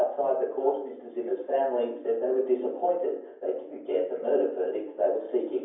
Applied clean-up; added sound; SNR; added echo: none; none; none; reverberation time 0.9 s.